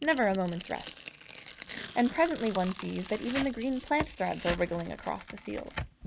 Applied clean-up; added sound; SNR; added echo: none; Tearing; 11 dB; none.